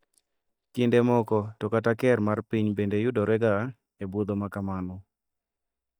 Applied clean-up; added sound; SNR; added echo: neural mask model DeepFilterNet 3.